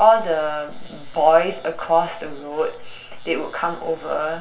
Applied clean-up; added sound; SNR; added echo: none; none; none; reverberation time 0.2 s.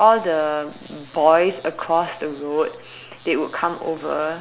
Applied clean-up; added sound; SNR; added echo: none; none; none; none.